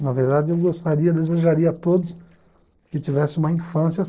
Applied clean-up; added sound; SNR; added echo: neural separator model SepFormer DNS4.